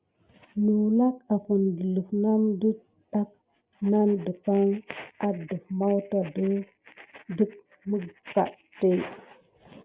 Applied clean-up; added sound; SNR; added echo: none; none; none; none.